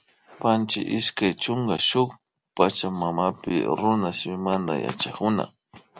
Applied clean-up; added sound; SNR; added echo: none; none; none; none.